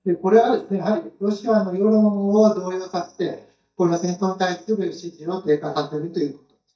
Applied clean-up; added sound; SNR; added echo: neural mask model DeepFilterNet 3.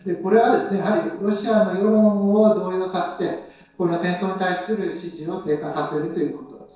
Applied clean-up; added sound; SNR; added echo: neural separator model SepFormer DNS4.